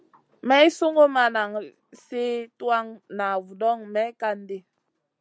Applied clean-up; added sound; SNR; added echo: none; none; none; none.